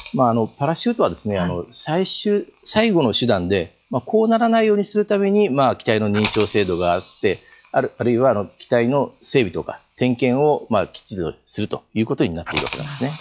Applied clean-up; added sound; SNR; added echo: classical method log-MMSE.